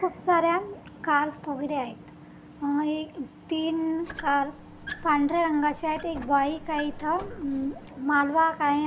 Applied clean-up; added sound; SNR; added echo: none; Squeak; 15 dB; none.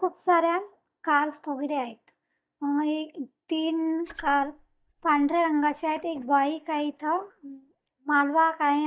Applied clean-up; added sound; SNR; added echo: neural mask model DeepFilterNet 3.